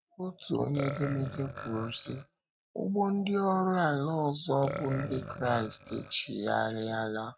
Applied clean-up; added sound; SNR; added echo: neural mask model RNNoise.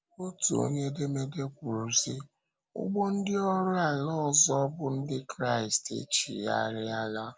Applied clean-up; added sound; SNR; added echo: none; none; none; none.